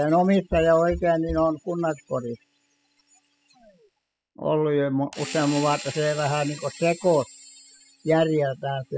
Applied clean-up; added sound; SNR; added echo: classical method spectral subtraction.